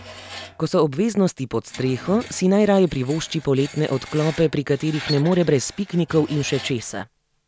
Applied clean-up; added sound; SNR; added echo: none; Screech; 18 dB; none.